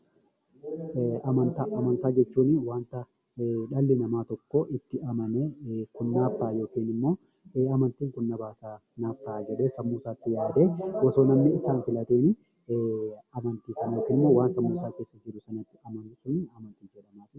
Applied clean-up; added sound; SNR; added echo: none; none; none; none.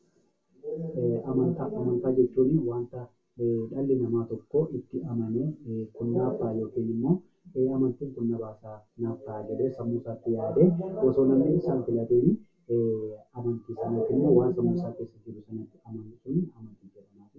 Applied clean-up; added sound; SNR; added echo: none; none; none; reverberation time 0.2 s.